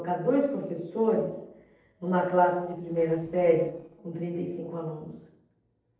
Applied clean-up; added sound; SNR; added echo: neural separator model SepFormer DNS4.